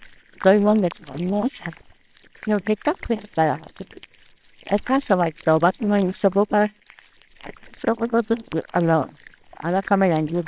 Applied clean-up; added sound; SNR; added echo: neural separator model SepFormer WHAMR!.